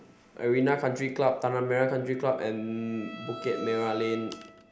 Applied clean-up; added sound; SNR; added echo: none; Bowed string instrument; 16 dB; none.